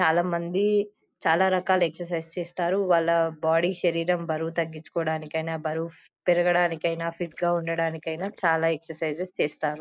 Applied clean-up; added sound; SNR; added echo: neural mask model Resemble Enhance denoiser.